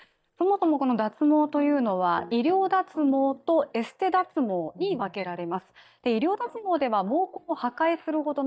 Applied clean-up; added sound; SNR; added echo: neural mask model DeepFilterNet 3.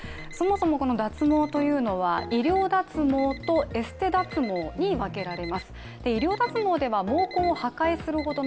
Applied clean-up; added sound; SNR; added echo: none; Alarm; 20 dB; none.